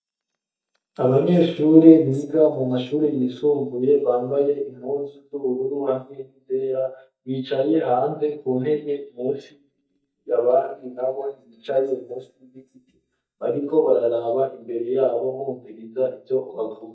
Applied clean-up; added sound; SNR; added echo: neural mask model DeepFilterNet 3.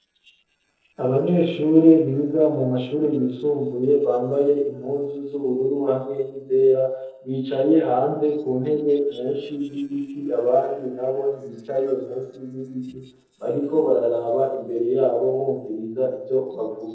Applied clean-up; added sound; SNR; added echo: neural separator model SepFormer DNS4.